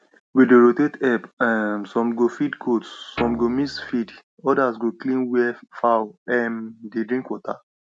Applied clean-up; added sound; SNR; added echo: none; Guitar; 13 dB; none.